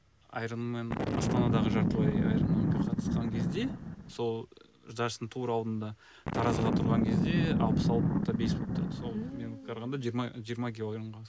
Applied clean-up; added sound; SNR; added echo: none; Boom; -4 dB; none.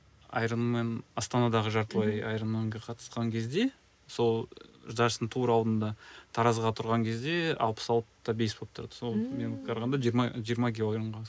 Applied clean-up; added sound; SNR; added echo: none; none; none; none.